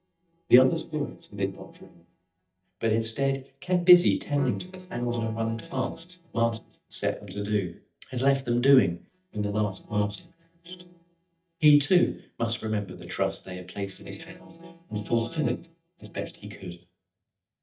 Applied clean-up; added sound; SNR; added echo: neural mask model DeepFilterNet 3.